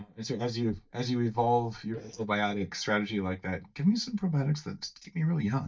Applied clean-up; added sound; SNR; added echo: neural mask model DeepFilterNet 3.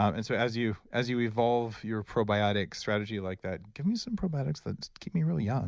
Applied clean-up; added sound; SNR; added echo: none; none; none; none.